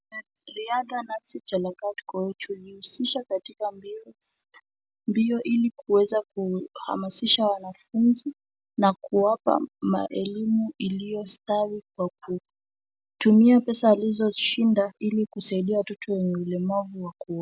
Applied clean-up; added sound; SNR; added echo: none; none; none; none.